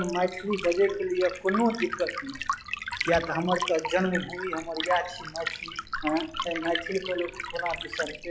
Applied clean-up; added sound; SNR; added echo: classical method log-MMSE.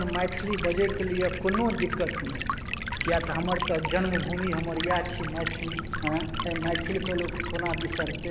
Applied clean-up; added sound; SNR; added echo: none; Stream; 3 dB; none.